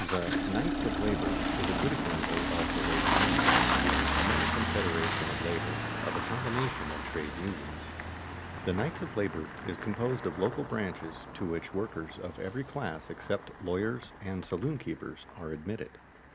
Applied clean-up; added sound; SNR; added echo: none; Engine starting; -2 dB; none.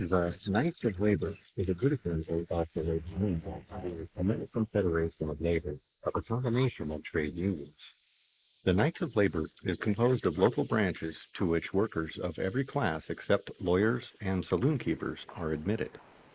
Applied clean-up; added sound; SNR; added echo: neural mask model Resemble Enhance denoiser.